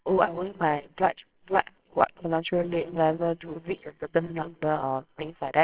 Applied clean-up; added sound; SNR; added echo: neural separator model SepFormer WHAMR!.